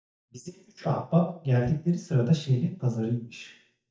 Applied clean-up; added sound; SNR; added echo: neural mask model DeepFilterNet 3.